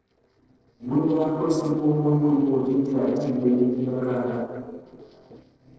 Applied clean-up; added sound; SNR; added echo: neural separator model SepFormer DNS4.